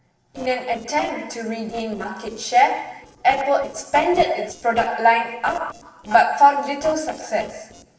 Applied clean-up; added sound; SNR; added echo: neural separator model SepFormer DNS4.